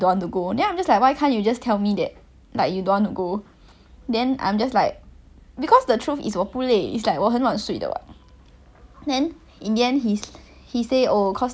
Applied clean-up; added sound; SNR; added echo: none; none; none; none.